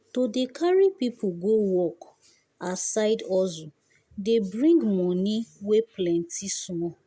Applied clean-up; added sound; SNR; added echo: none; none; none; none.